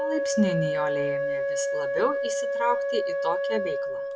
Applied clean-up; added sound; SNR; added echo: none; Wind instrument, woodwind instrument; -3 dB; none.